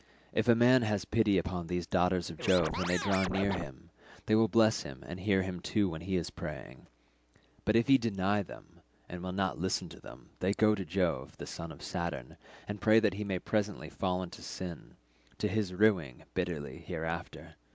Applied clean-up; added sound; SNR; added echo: none; Scratching (performance technique); 5 dB; none.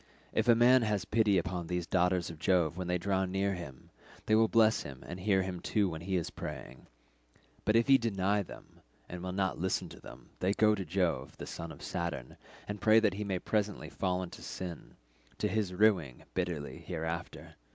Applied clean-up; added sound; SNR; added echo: none; none; none; none.